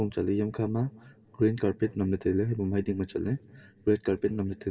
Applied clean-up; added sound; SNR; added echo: none; none; none; reverberation time 2.5 s.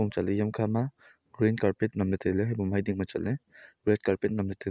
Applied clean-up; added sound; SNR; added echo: none; none; none; none.